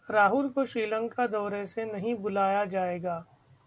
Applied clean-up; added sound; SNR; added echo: none; none; none; none.